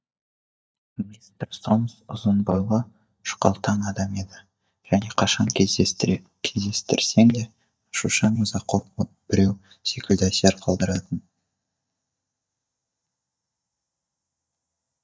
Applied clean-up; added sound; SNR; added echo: neural mask model DeepFilterNet 3.